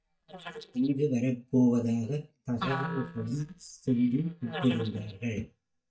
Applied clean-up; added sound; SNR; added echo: neural mask model DeepFilterNet 3.